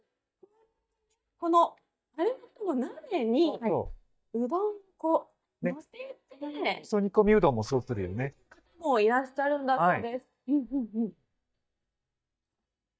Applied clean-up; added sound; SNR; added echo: neural mask model DeepFilterNet 3.